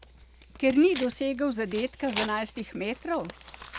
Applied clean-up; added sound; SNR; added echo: none; Tearing; 10 dB; none.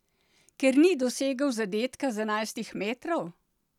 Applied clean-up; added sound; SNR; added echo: none; none; none; none.